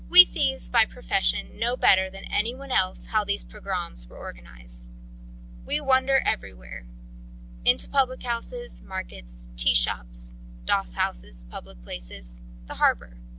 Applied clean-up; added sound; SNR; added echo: none; none; none; none.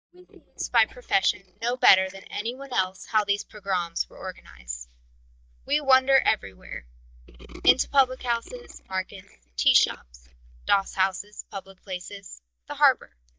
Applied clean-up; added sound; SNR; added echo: neural mask model DeepFilterNet 3.